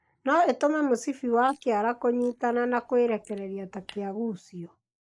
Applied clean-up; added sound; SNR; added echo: neural mask model Resemble Enhance denoiser.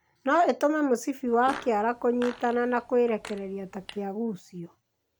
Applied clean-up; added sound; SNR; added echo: none; Fart; 17 dB; none.